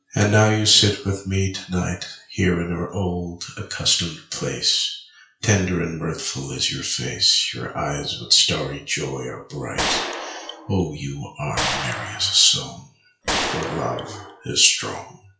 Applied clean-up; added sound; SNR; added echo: classical method WPE with log-MMSE.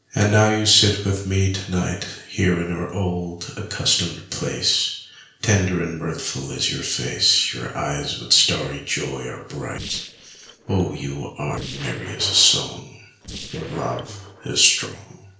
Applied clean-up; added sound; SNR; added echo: neural separator model SepFormer DNS4.